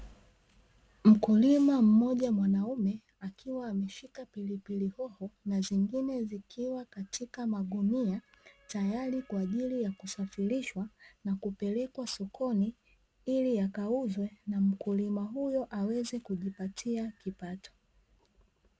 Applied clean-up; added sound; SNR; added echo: none; none; none; none.